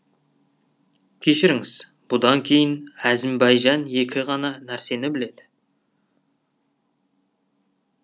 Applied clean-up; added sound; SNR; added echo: none; none; none; none.